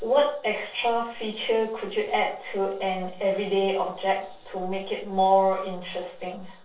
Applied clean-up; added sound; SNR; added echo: neural separator model SepFormer DNS4.